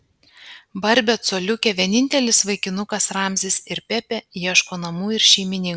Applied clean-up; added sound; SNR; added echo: none; none; none; none.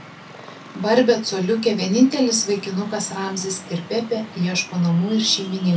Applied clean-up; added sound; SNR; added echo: none; Traffic noise, roadway noise; 18 dB; reverberation time 0.3 s.